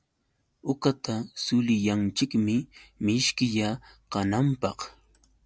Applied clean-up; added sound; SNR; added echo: none; none; none; none.